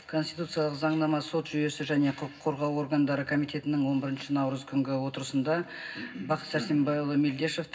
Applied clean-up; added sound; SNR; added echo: none; none; none; reverberation time 0.4 s.